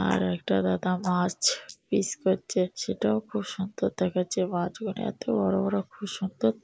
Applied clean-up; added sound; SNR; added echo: neural mask model Resemble Enhance denoiser.